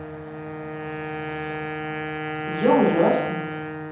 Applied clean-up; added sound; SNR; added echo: none; Wind instrument, woodwind instrument; 5 dB; reverberation time 0.8 s.